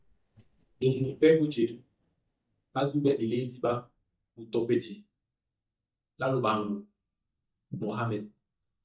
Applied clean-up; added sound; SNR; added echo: neural mask model DeepFilterNet 3.